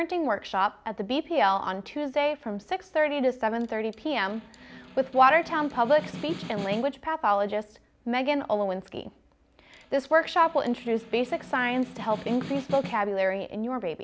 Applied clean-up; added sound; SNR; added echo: none; Snare drum; 15 dB; none.